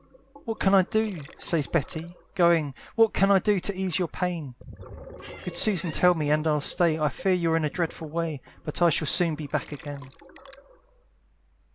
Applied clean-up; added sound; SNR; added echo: none; Squeak + Gurgling; 20 dB; none.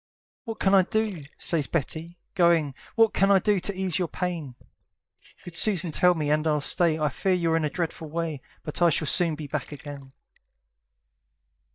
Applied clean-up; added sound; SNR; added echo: neural mask model DeepFilterNet 3.